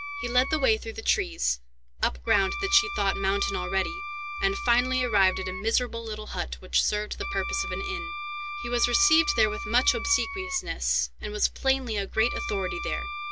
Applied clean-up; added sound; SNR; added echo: none; Wind instrument, woodwind instrument; 8 dB; none.